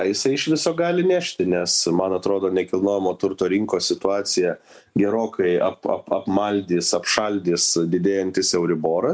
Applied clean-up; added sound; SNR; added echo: none; none; none; none.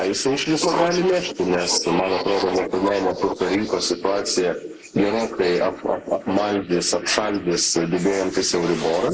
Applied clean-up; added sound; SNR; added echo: neural mask model Resemble Enhance denoiser.